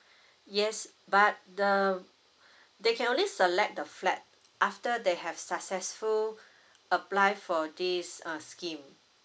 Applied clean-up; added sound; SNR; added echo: none; none; none; none.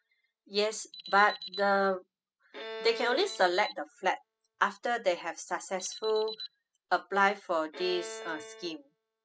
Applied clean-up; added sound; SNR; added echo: classical method spectral subtraction.